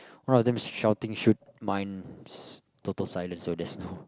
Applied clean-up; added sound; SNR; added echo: none; none; none; none.